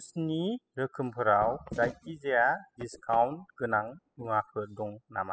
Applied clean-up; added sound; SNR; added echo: classical method spectral subtraction.